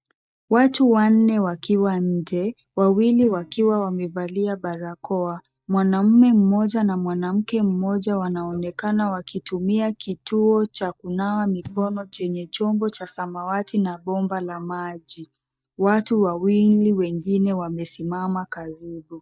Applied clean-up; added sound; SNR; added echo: neural mask model DeepFilterNet 3.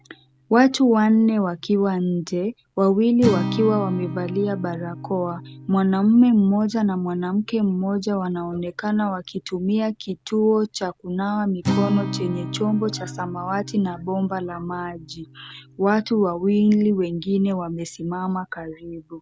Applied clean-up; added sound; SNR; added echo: none; Acoustic guitar; 12 dB; none.